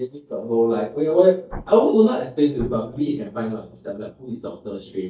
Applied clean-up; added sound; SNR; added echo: neural mask model DeepFilterNet 3.